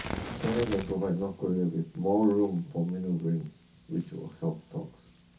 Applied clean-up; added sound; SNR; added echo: none; Fire; 12 dB; reverberation time 0.3 s.